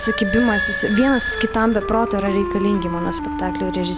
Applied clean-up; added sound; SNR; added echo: none; Squeak / Idling + Wind instrument, woodwind instrument; 5 dB; none.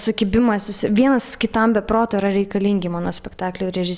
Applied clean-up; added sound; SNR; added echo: none; none; none; none.